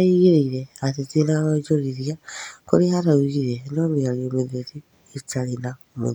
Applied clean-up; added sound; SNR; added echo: none; none; none; none.